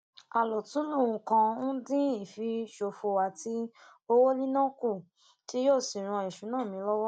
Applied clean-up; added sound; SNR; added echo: none; none; none; none.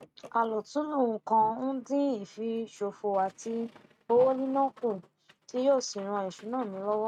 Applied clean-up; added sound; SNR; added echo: neural mask model RNNoise.